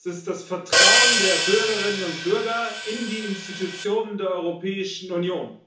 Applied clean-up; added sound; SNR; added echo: none; Hi-hat; -5 dB; reverberation time 0.8 s.